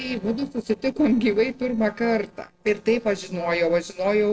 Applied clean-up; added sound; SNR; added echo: neural separator model SepFormer DNS4.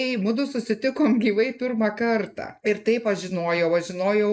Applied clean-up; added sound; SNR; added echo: neural mask model Resemble Enhance denoiser.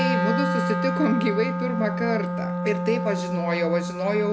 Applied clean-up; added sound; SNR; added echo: none; Wind instrument, woodwind instrument; 0 dB; none.